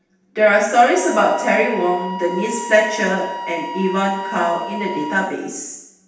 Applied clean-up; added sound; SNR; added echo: none; Wind instrument, woodwind instrument; 10 dB; reverberation time 0.9 s.